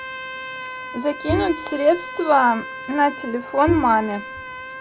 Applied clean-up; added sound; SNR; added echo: none; Trumpet + Bowed string instrument; 8 dB; none.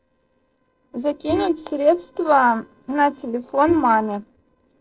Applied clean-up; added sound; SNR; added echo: neural separator model SepFormer DNS4.